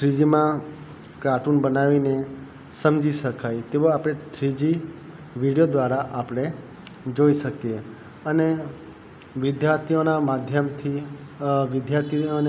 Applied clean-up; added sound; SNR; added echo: none; none; none; none.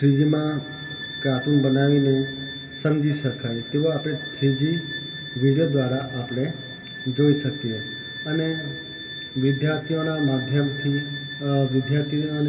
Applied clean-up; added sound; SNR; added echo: none; Bowed string instrument; 12 dB; reverberation time 2.3 s.